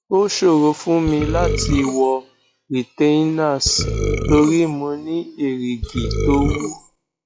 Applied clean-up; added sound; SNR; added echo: classical method log-MMSE.